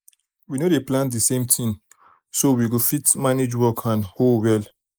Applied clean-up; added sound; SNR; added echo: neural mask model Resemble Enhance denoiser.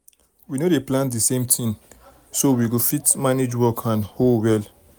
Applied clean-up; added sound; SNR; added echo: none; none; none; none.